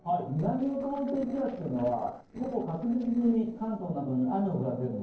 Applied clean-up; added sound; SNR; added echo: neural separator model SepFormer DNS4.